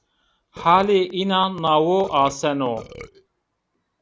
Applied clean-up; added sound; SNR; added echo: none; Burping, eructation; 18 dB; none.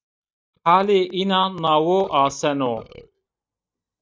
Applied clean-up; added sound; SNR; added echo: neural mask model DeepFilterNet 3.